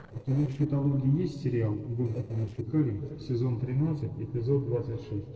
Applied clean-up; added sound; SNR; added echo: neural separator model SepFormer DNS4.